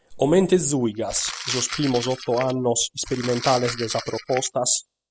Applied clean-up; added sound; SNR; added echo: classical method spectral subtraction.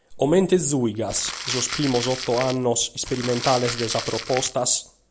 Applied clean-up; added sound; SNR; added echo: none; Crumpling, crinkling; 9 dB; none.